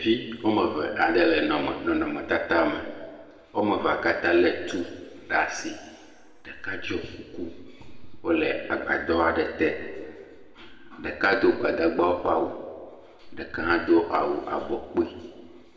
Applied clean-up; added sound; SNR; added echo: none; none; none; reverberation time 1.4 s.